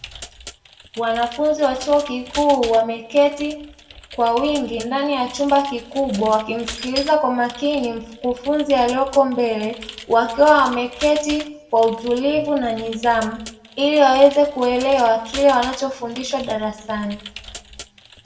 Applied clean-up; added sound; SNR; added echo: none; Computer keyboard; 18 dB; reverberation time 0.6 s.